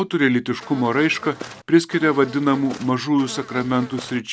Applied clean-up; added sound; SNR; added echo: none; Buzz; 17 dB; none.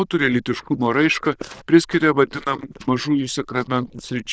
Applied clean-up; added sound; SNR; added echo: neural diffusion model UNIVERSE++.